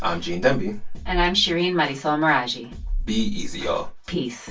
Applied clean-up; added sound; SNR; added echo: none; none; none; reverberation time 0.2 s.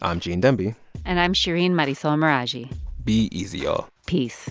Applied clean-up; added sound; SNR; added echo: none; none; none; none.